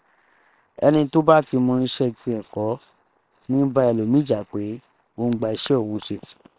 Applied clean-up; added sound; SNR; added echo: neural separator model SepFormer WHAM!.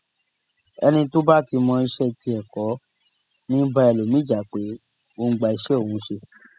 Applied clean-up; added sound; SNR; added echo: classical method spectral subtraction.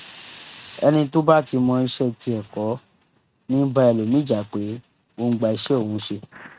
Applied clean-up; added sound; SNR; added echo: neural mask model RNNoise.